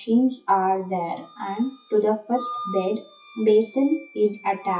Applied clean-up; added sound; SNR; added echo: classical method WPE with log-MMSE.